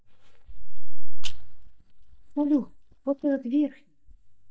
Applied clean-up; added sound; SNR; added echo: neural mask model DeepFilterNet 3.